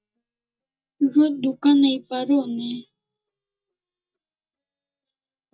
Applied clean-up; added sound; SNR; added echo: neural mask model DeepFilterNet 3.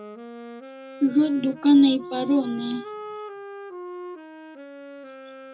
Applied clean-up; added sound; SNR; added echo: none; Wind instrument, woodwind instrument; 14 dB; reverberation time 0.2 s.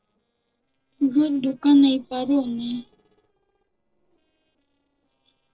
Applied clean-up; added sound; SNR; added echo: neural separator model SepFormer DNS4.